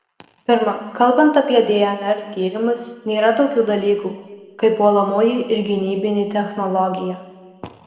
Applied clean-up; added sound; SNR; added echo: none; none; none; reverberation time 1.4 s.